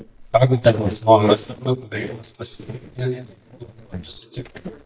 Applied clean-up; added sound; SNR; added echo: neural mask model DeepFilterNet 3.